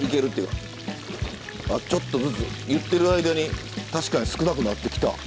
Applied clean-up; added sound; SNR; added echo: none; none; none; none.